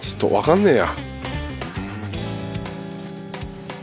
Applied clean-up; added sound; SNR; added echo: none; none; none; none.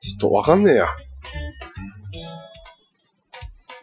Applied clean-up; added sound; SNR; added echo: classical method Wiener filter.